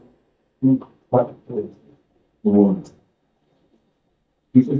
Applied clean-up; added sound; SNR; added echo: neural mask model DeepFilterNet 3.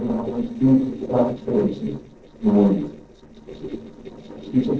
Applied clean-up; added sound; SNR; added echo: neural separator model SepFormer DNS4.